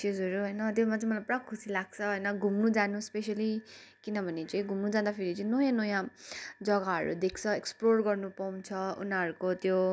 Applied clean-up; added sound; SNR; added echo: none; none; none; none.